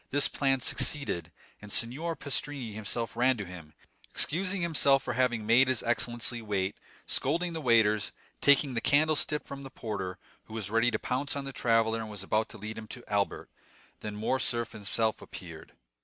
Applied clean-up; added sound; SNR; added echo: none; none; none; none.